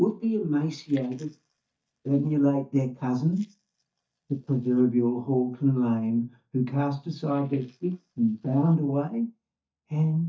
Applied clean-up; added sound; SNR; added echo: neural mask model DeepFilterNet 3.